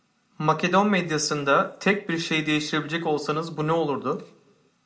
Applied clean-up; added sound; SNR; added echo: none; none; none; reverberation time 0.3 s.